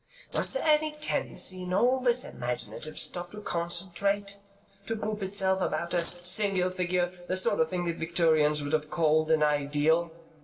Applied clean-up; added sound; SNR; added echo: neural separator model SepFormer DNS4.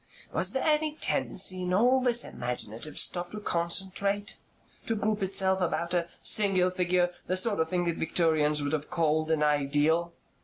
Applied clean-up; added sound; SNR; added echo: none; none; none; none.